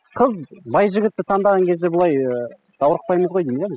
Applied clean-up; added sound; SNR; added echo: classical method spectral subtraction.